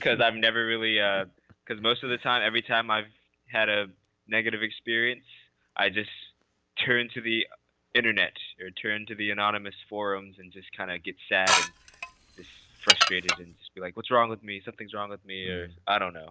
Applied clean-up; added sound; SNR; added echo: none; Dishes, pots, and pans / Glass; -2 dB; none.